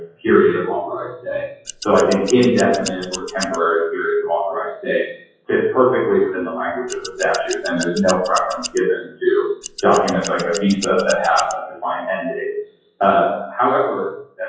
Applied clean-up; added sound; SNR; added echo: classical method WPE with log-MMSE.